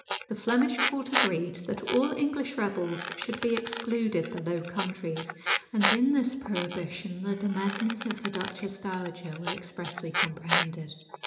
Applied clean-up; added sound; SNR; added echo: none; Squeak; 3 dB; reverberation time 0.8 s.